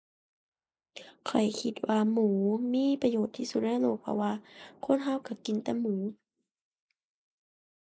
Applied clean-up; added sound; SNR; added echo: neural mask model Resemble Enhance denoiser.